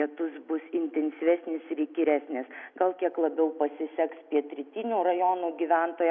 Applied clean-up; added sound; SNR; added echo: none; none; none; none.